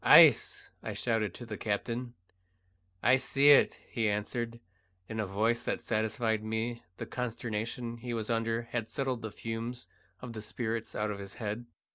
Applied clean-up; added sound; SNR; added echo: none; none; none; none.